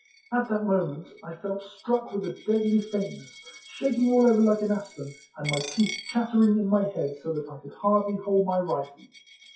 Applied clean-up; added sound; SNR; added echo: classical method WPE with log-MMSE.